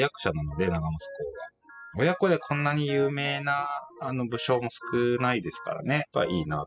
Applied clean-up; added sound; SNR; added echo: classical method spectral subtraction.